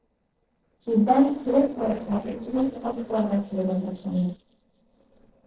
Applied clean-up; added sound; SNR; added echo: neural separator model SepFormer DNS4.